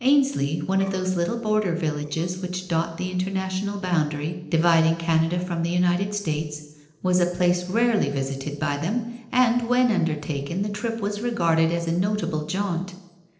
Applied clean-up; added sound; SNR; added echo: neural separator model SepFormer DNS4.